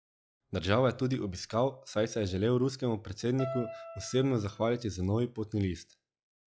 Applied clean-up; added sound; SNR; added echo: classical method log-MMSE.